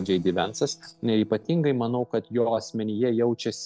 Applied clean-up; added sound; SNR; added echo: neural separator model SepFormer DNS4.